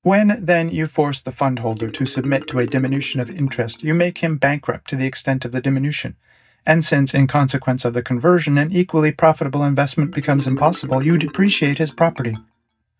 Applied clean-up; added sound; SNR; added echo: neural mask model DeepFilterNet 3.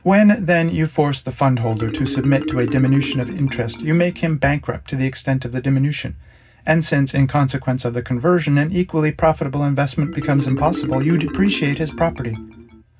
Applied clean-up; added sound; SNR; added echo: none; Marimba, xylophone; 13 dB; reverberation time 0.4 s.